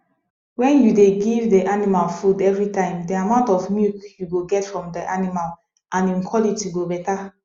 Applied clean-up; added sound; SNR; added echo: none; none; none; none.